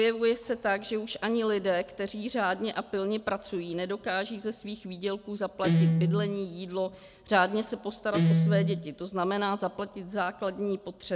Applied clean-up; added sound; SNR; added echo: none; Guitar; -2 dB; none.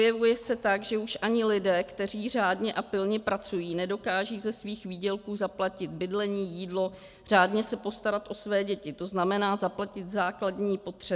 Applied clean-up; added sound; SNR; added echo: none; none; none; none.